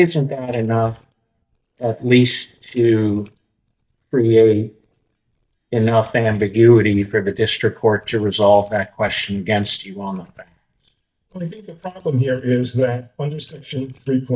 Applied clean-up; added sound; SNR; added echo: neural mask model DeepFilterNet 3.